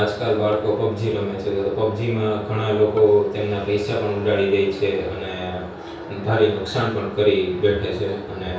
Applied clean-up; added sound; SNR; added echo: none; Bowed string instrument; 17 dB; reverberation time 0.6 s.